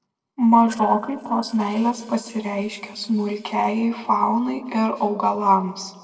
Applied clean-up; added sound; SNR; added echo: neural separator model SepFormer DNS4.